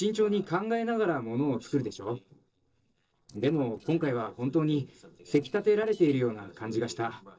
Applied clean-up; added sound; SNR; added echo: neural separator model SepFormer DNS4.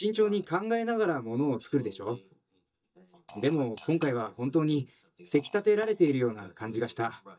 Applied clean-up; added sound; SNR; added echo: neural mask model DeepFilterNet 3.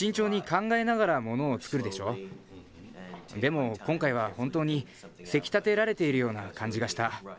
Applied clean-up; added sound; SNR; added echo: none; none; none; none.